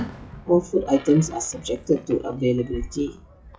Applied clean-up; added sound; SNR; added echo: classical method WPE with log-MMSE.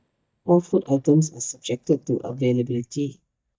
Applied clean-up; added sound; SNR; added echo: neural mask model DeepFilterNet 3.